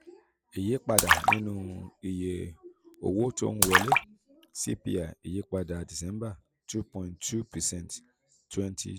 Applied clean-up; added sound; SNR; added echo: none; Splash, splatter; -4 dB; none.